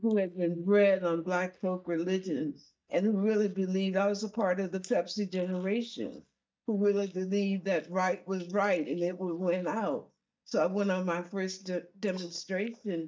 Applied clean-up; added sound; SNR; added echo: neural mask model DeepFilterNet 3.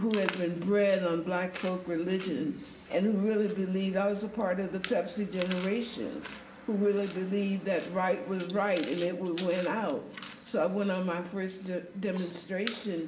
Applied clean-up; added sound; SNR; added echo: none; Chewing, mastication; 13 dB; reverberation time 1.7 s.